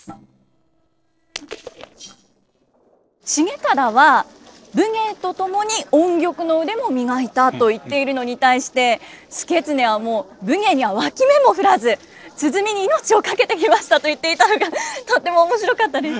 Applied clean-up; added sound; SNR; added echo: neural separator model SepFormer DNS4.